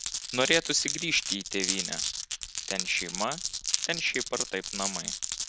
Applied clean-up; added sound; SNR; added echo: none; Glass; 2 dB; none.